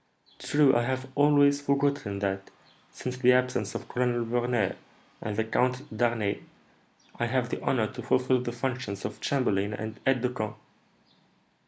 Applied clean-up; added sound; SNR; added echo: none; none; none; none.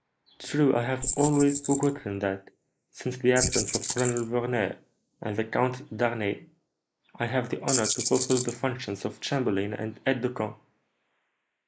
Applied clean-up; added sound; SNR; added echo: neural mask model Resemble Enhance denoiser.